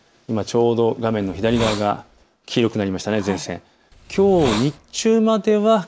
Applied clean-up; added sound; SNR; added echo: none; Hiss; 11 dB; none.